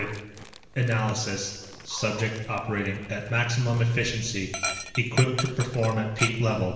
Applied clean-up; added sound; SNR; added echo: none; Dog; 11 dB; reverberation time 1.0 s.